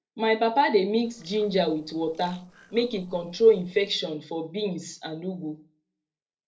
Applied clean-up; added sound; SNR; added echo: neural separator model SepFormer DNS4.